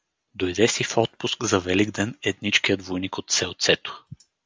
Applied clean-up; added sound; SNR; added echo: none; none; none; none.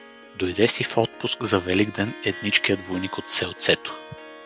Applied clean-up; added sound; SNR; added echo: none; Harp; 16 dB; none.